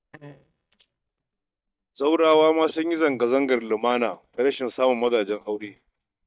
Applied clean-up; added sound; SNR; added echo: neural mask model DeepFilterNet 3.